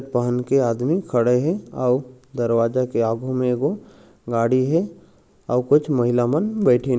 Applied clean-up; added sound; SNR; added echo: none; none; none; none.